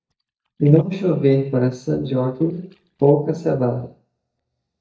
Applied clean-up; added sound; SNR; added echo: neural mask model DeepFilterNet 3.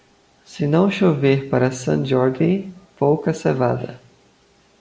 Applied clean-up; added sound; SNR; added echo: none; none; none; none.